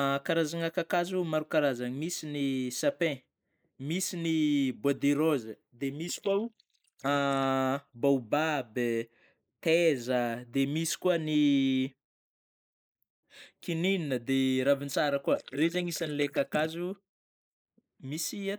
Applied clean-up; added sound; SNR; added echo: neural mask model Resemble Enhance denoiser.